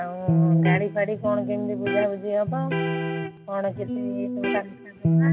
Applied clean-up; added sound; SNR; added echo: none; Electric guitar; -4 dB; none.